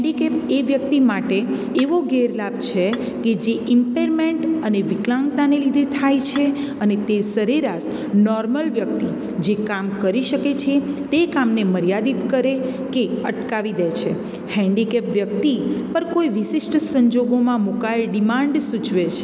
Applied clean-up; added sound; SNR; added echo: none; Dishes, pots, and pans / Chink, clink; 18 dB; none.